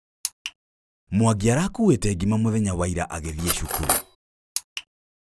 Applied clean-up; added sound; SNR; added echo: none; Cutlery, silverware; -1 dB; none.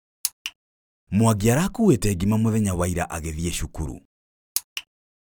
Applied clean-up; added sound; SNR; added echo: none; none; none; none.